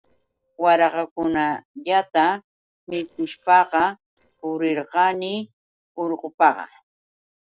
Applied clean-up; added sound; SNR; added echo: neural separator model SepFormer DNS4.